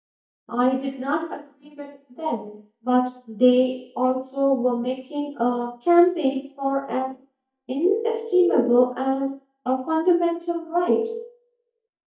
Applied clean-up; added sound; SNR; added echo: neural mask model DeepFilterNet 3.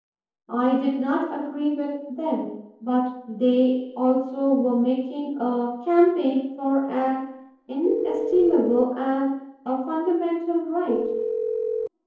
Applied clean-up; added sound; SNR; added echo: neural separator model SepFormer DNS4.